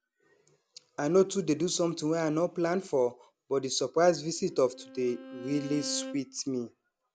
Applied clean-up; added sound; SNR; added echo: none; Bowed string instrument; 15 dB; none.